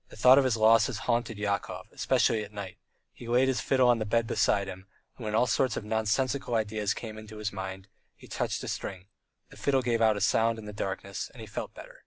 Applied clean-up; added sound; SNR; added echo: none; none; none; none.